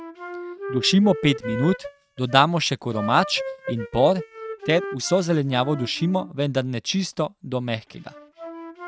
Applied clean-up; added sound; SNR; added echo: neural mask model RNNoise.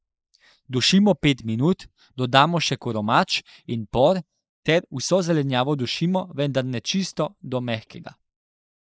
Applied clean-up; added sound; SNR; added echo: neural mask model Resemble Enhance denoiser.